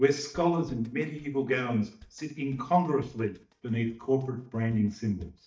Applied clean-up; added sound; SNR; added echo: neural mask model DeepFilterNet 3.